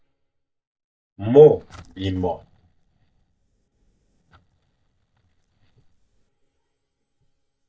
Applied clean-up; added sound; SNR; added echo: neural mask model DeepFilterNet 3.